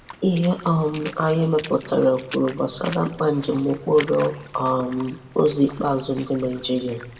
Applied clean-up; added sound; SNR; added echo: none; Water / Splash, splatter; 17 dB; reverberation time 0.9 s.